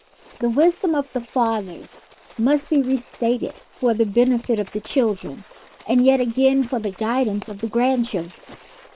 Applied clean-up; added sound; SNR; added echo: neural separator model SepFormer WHAM!.